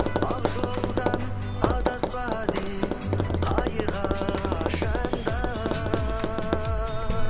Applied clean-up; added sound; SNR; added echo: none; Tap; -2 dB; none.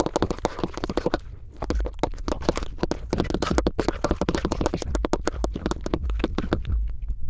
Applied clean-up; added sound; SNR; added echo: neural diffusion model UNIVERSE++.